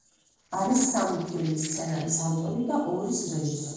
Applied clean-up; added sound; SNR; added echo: neural separator model SepFormer DNS4.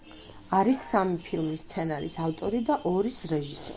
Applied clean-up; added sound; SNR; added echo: none; none; none; none.